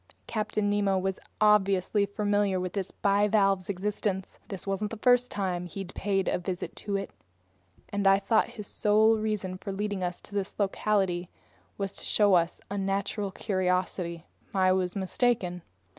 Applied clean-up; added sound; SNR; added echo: none; none; none; none.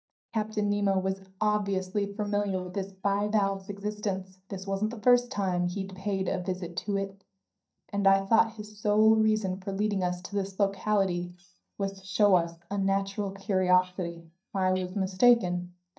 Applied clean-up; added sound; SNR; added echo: neural mask model DeepFilterNet 3.